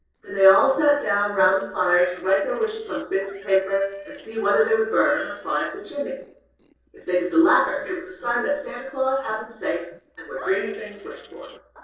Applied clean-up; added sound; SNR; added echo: neural separator model SepFormer DNS4.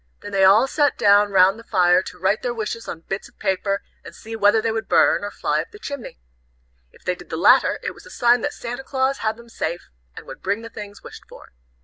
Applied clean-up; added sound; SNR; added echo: none; none; none; none.